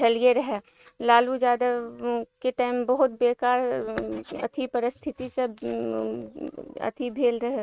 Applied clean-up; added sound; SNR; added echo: neural mask model RNNoise.